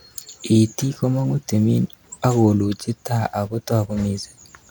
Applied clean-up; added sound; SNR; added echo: none; none; none; none.